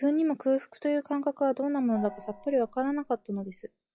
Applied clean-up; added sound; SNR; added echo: classical method log-MMSE.